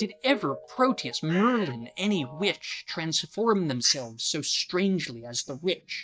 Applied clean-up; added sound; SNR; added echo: neural mask model DeepFilterNet 3.